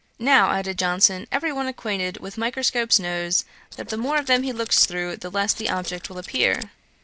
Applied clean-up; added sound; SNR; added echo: neural separator model SepFormer DNS4.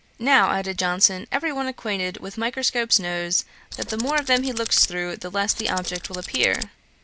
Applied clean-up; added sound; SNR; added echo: none; Tools; 9 dB; none.